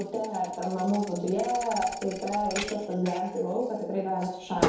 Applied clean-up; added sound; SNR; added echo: none; Thump, thud; 8 dB; reverberation time 2.0 s.